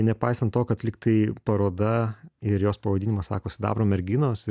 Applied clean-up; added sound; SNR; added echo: none; none; none; none.